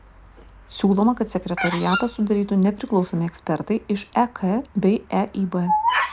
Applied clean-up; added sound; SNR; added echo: none; Bird vocalization, bird call, bird song; 7 dB; none.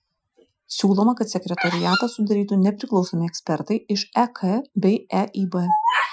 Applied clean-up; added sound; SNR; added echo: classical method Wiener filter.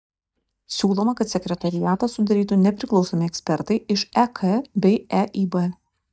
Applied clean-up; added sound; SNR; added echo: neural mask model DeepFilterNet 3.